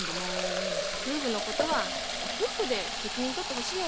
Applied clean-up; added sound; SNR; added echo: none; Fill (with liquid); -1 dB; none.